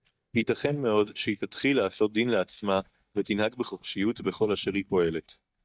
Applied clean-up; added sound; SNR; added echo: neural mask model DeepFilterNet 3.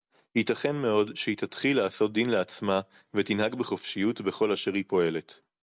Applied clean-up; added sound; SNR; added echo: none; none; none; none.